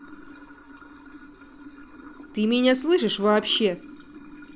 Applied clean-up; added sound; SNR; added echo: none; Sink (filling or washing) / Water; 18 dB; none.